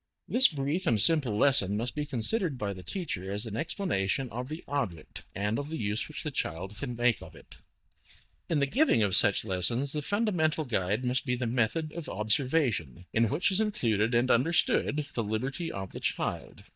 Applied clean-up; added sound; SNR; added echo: neural mask model DeepFilterNet 3.